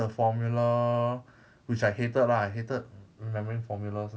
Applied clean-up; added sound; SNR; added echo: none; none; none; none.